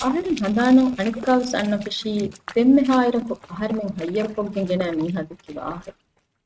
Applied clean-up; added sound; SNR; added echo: neural mask model RNNoise.